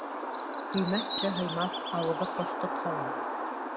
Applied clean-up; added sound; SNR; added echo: none; Bird; -2 dB; none.